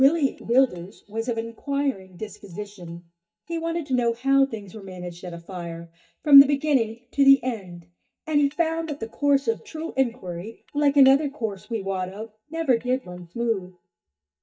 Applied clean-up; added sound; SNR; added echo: neural mask model DeepFilterNet 3.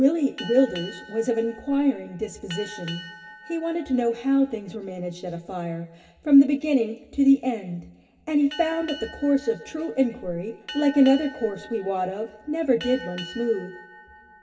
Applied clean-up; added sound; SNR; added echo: none; Boat, Water vehicle; 18 dB; reverberation time 1.6 s.